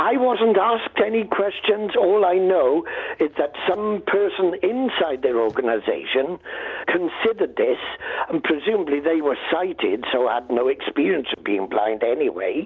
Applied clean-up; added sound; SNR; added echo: none; none; none; none.